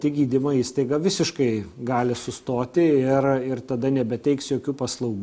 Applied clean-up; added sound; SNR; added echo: none; none; none; none.